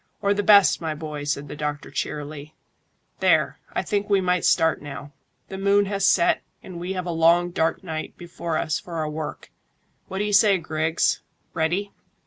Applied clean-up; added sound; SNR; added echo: none; none; none; none.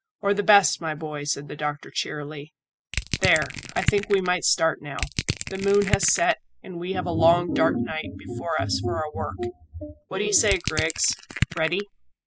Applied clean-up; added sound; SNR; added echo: classical method spectral subtraction.